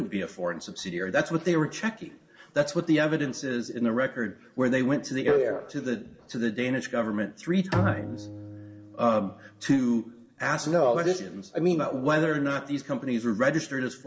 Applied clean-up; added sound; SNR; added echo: none; Bowed string instrument; 9 dB; reverberation time 1.0 s.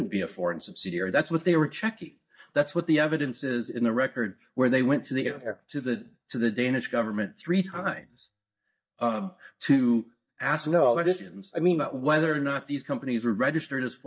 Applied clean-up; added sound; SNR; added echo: neural mask model DeepFilterNet 3.